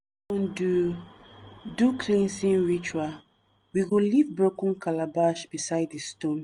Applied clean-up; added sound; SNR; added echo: none; none; none; none.